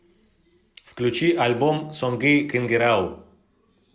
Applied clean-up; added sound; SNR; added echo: none; none; none; none.